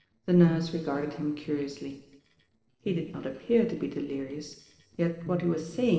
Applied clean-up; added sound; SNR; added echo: neural separator model SepFormer DNS4.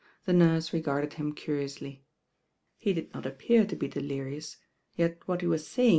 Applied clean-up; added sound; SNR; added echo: none; none; none; none.